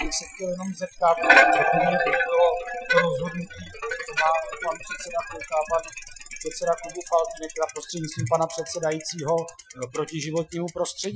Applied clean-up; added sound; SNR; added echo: classical method Wiener filter.